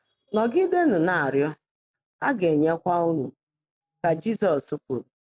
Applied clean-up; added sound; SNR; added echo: none; none; none; none.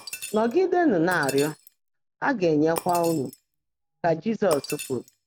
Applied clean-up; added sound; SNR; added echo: none; Shatter; 15 dB; none.